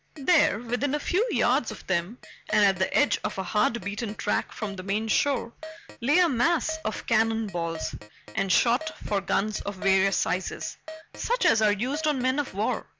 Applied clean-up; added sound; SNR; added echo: none; Keyboard (musical); 17 dB; none.